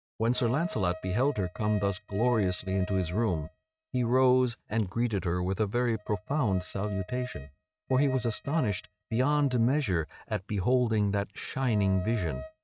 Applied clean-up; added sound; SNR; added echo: neural mask model RNNoise.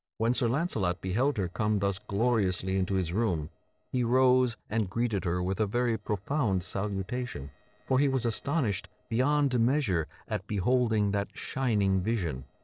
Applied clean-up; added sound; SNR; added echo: neural separator model SepFormer DNS4.